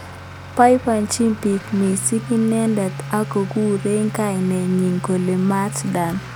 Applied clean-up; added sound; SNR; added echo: none; Accelerating, revving, vroom / Motor vehicle (road); 12 dB; none.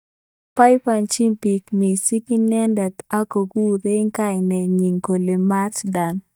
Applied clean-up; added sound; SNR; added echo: neural mask model DeepFilterNet 3.